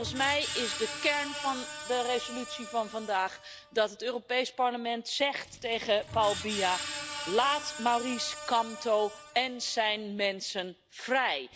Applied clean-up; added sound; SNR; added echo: none; Screech; 10 dB; none.